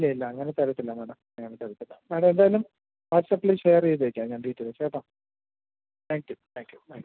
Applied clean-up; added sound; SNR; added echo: none; none; none; none.